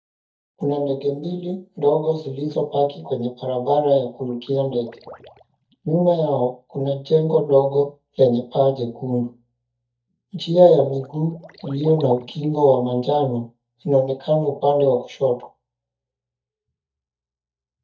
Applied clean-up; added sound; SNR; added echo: neural mask model DeepFilterNet 3.